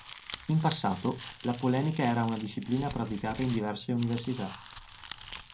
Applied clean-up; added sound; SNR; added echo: none; Crumpling, crinkling; 12 dB; reverberation time 0.2 s.